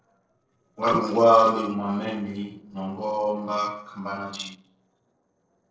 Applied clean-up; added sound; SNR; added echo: neural separator model SepFormer DNS4.